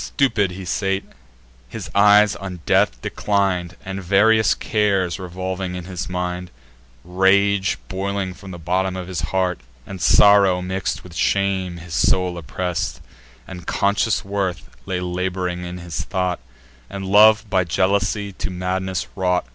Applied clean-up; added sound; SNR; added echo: none; none; none; none.